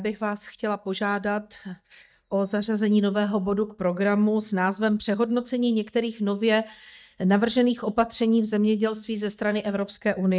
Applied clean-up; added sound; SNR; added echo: neural mask model DeepFilterNet 3.